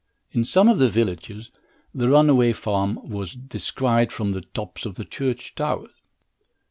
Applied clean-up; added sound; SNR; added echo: none; none; none; none.